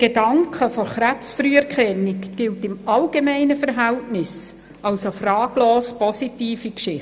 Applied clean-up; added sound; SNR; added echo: none; none; none; none.